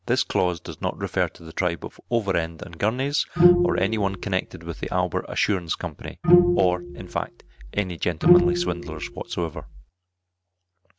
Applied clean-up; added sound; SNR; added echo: none; Bowed string instrument; -4 dB; none.